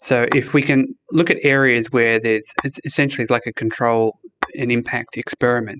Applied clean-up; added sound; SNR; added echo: classical method spectral subtraction.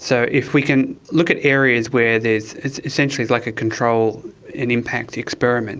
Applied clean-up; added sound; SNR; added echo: none; none; none; none.